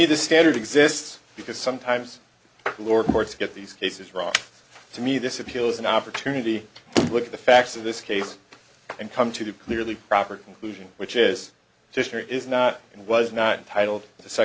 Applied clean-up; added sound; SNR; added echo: none; Motor vehicle (road); 3 dB; none.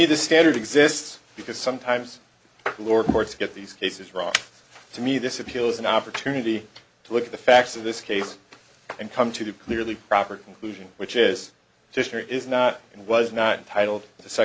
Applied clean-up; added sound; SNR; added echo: none; none; none; none.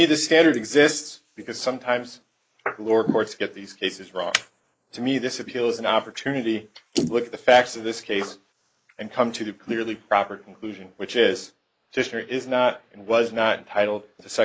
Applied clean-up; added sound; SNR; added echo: neural mask model Resemble Enhance denoiser.